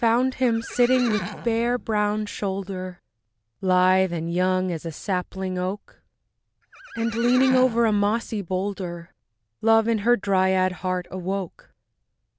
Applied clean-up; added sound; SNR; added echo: none; Livestock, farm animals, working animals; 12 dB; none.